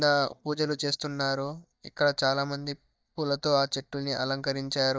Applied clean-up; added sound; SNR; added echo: neural mask model DeepFilterNet 3.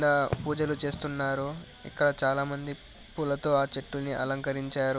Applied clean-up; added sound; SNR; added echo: none; Fireworks; 15 dB; none.